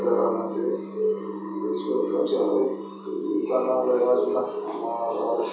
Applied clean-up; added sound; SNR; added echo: none; Bass guitar; 17 dB; reverberation time 0.6 s.